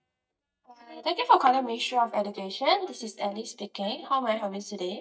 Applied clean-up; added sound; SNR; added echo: neural mask model DeepFilterNet 3.